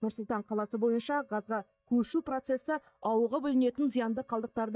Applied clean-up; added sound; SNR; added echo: neural mask model DeepFilterNet 3.